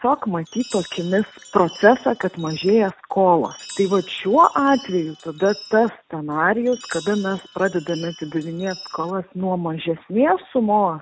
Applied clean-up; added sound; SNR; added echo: none; Chime; 20 dB; none.